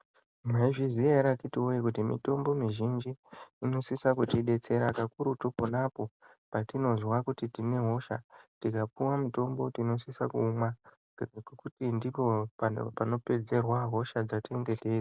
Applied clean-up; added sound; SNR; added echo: none; none; none; none.